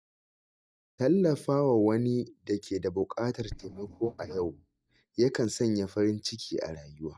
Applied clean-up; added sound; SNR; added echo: neural mask model DeepFilterNet 3.